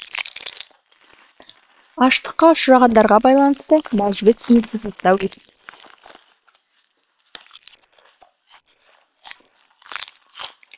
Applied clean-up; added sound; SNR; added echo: neural separator model SepFormer WHAM!.